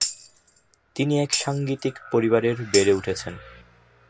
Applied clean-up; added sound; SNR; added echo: none; Tambourine; 9 dB; none.